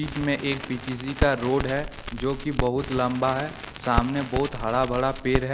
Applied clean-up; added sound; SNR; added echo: none; Crackle; 6 dB; none.